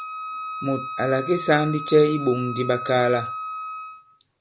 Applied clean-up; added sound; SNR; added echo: none; Wind instrument, woodwind instrument; 9 dB; none.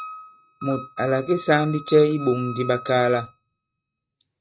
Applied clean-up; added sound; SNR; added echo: neural mask model RNNoise.